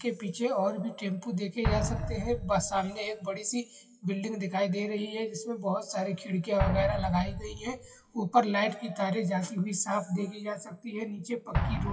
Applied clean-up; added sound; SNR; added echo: classical method WPE with log-MMSE.